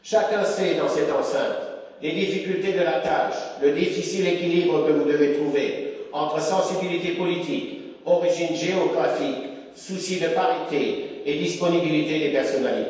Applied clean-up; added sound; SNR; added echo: none; none; none; reverberation time 1.2 s.